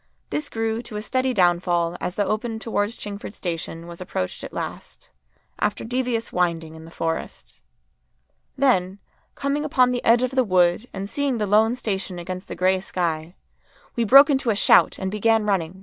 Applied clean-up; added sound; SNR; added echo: none; none; none; none.